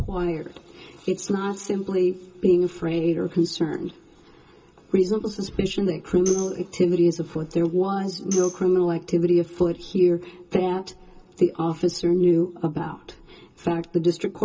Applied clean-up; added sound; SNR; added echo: none; Tambourine; 16 dB; reverberation time 0.2 s.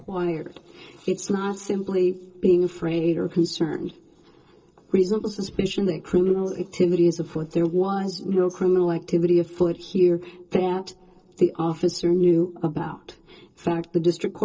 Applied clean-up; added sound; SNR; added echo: neural separator model SepFormer DNS4.